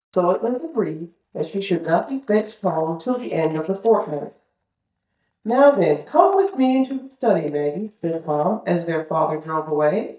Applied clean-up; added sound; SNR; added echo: neural mask model DeepFilterNet 3.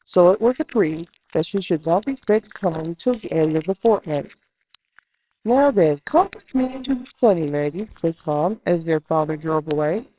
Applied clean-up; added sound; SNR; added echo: neural separator model SepFormer WHAMR!.